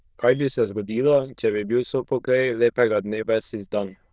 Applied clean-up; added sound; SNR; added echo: neural diffusion model UNIVERSE++.